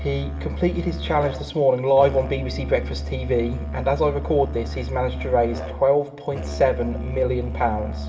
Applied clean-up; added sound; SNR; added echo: none; Musical instrument; 7 dB; reverberation time 2.3 s.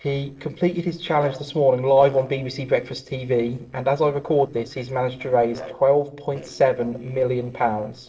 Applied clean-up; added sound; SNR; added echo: neural separator model SepFormer DNS4.